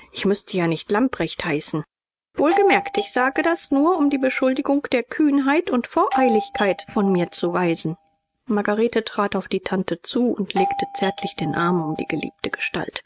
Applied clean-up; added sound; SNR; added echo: neural mask model RNNoise.